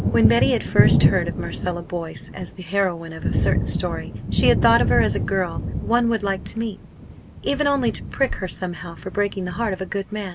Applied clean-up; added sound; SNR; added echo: none; Thunder; 0 dB; none.